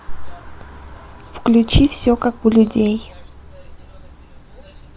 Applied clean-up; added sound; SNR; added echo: none; none; none; none.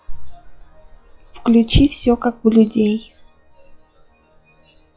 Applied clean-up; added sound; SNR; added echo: classical method log-MMSE.